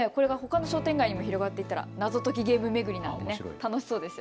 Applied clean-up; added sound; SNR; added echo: none; Electric guitar / Strum; 12 dB; none.